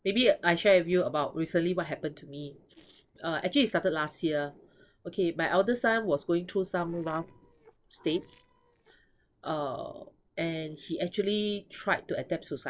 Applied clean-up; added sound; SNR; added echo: neural separator model SepFormer DNS4.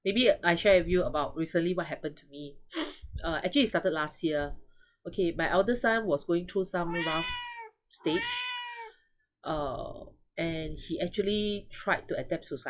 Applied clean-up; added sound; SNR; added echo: classical method log-MMSE.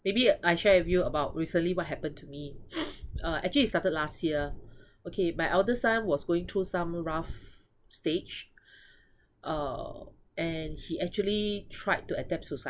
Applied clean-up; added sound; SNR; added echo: none; none; none; none.